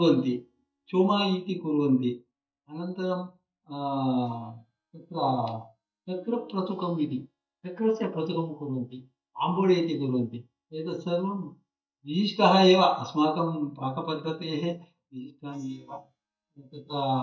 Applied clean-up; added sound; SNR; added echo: neural mask model DeepFilterNet 3.